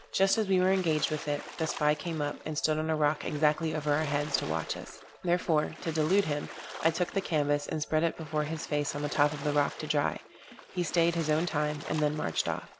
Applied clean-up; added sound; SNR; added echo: none; Splash, splatter; 15 dB; none.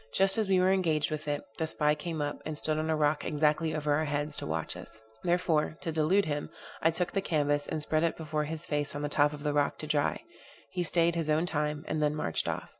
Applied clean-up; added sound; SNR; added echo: none; none; none; none.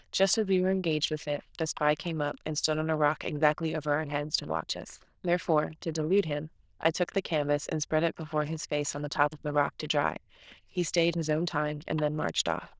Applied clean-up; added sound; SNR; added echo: neural diffusion model UNIVERSE++.